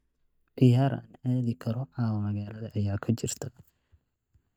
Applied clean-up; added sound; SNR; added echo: neural mask model DeepFilterNet 3.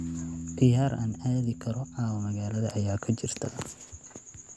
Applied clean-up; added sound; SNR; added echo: none; Piano; 12 dB; none.